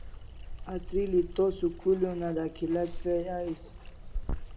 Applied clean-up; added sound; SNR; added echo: none; Water; 8 dB; reverberation time 0.5 s.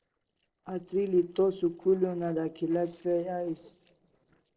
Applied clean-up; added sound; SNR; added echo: neural separator model SepFormer DNS4.